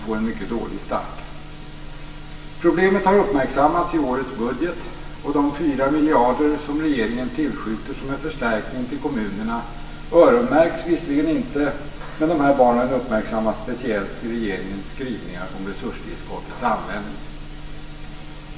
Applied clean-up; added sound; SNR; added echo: none; none; none; reverberation time 1.1 s.